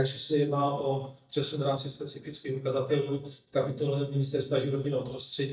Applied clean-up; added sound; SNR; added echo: neural mask model DeepFilterNet 3.